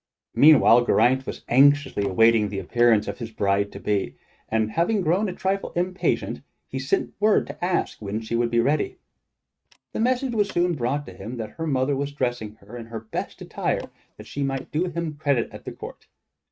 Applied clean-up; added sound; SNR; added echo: neural mask model RNNoise.